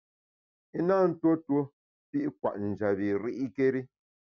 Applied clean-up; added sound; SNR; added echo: none; none; none; none.